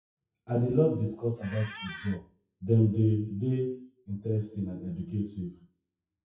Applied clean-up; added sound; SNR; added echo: classical method WPE with log-MMSE.